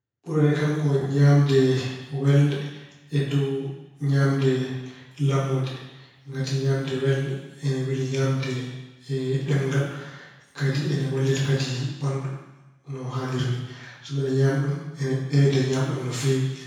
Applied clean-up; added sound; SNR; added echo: none; none; none; reverberation time 1.0 s.